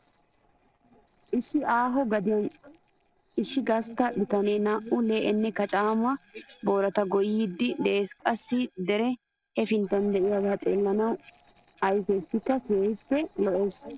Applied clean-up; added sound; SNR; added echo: neural separator model SepFormer DNS4.